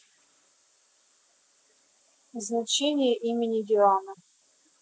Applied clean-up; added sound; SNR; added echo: none; none; none; none.